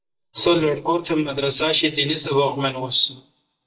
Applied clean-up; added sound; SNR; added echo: neural mask model DeepFilterNet 3.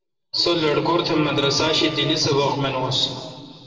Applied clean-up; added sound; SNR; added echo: neural separator model SepFormer DNS4.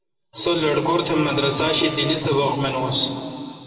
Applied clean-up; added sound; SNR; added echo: none; Wind instrument, woodwind instrument; 18 dB; reverberation time 2.4 s.